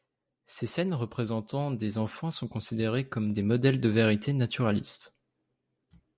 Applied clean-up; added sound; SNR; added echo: none; none; none; none.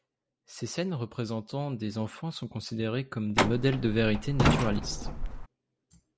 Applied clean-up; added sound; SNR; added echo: none; Truck; -3 dB; none.